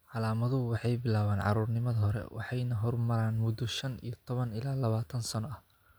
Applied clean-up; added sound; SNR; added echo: none; none; none; none.